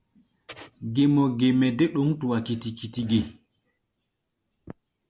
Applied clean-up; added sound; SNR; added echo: none; none; none; none.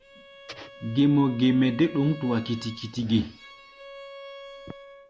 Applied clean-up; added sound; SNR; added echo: none; Bowed string instrument; 18 dB; none.